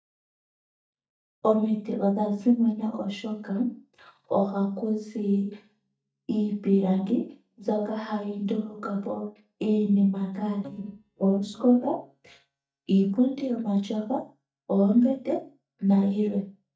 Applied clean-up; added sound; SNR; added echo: neural mask model DeepFilterNet 3.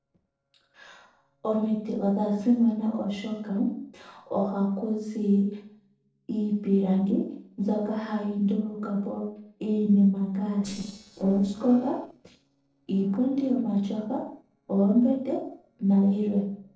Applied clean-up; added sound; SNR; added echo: neural separator model SepFormer DNS4.